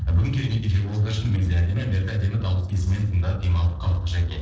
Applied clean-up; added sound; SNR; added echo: neural separator model SepFormer DNS4.